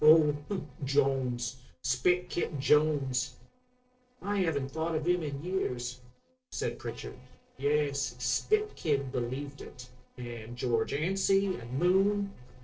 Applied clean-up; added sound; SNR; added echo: neural separator model SepFormer DNS4.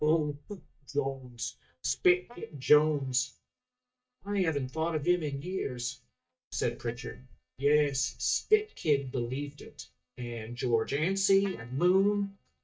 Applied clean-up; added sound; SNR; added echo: neural mask model DeepFilterNet 3.